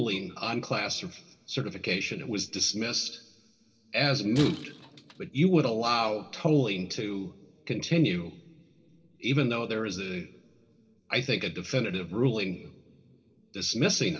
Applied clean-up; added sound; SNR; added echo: neural separator model SepFormer DNS4.